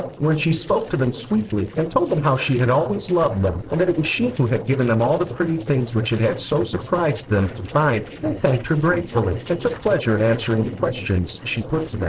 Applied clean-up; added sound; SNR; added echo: neural separator model SepFormer DNS4.